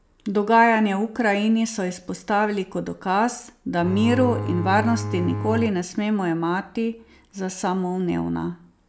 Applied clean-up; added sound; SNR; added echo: none; Bowed string instrument; 5 dB; none.